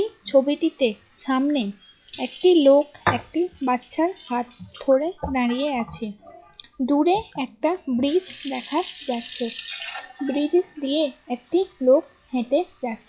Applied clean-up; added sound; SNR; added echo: classical method log-MMSE.